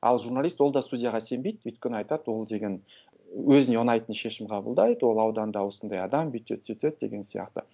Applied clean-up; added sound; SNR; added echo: none; none; none; none.